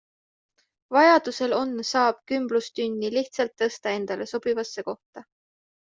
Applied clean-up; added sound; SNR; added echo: none; none; none; none.